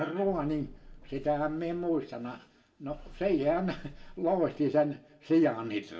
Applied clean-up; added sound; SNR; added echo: none; Bus / Engine; 19 dB; reverberation time 0.4 s.